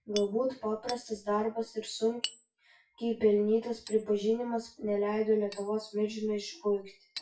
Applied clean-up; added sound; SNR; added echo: classical method WPE with log-MMSE.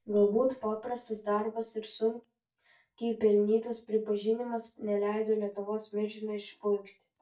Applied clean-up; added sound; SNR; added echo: neural mask model DeepFilterNet 3.